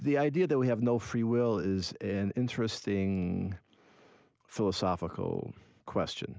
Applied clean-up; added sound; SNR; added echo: none; none; none; none.